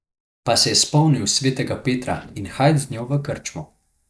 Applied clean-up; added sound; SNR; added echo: neural mask model DeepFilterNet 3.